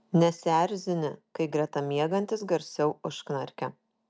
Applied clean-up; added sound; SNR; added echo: none; none; none; none.